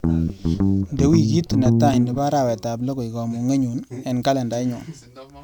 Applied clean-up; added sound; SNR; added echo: none; Guitar; -3 dB; none.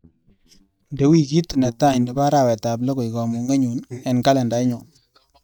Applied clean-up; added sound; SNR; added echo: neural mask model DeepFilterNet 3.